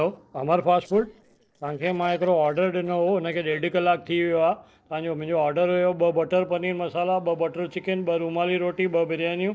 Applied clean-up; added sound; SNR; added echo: neural separator model SepFormer DNS4.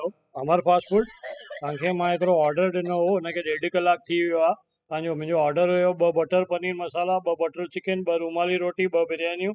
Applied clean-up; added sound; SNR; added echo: classical method spectral subtraction.